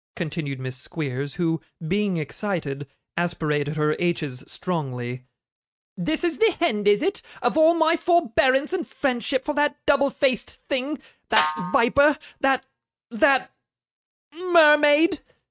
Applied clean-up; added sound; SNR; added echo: neural mask model RNNoise.